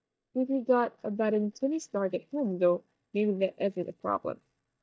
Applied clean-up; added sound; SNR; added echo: neural mask model DeepFilterNet 3.